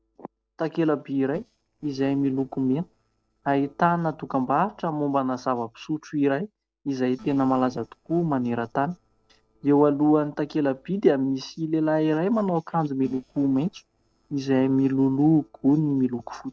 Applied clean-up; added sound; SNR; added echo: neural separator model SepFormer DNS4.